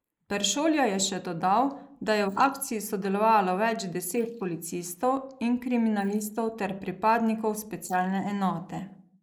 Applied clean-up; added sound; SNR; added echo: neural mask model Resemble Enhance denoiser.